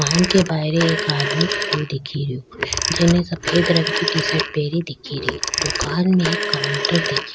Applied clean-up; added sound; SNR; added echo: none; Telephone; 3 dB; none.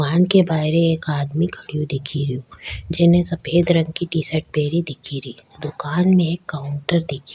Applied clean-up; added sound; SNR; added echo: none; none; none; none.